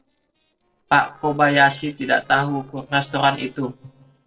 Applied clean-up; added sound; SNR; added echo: neural separator model SepFormer DNS4.